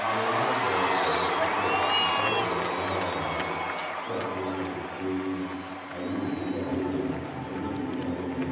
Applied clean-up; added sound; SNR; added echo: none; Cheering; -3 dB; reverberation time 2.2 s.